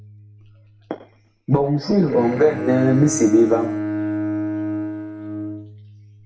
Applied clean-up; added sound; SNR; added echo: none; Bowed string instrument; 7 dB; reverberation time 0.6 s.